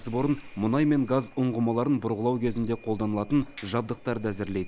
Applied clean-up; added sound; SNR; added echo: none; Liquid; 16 dB; none.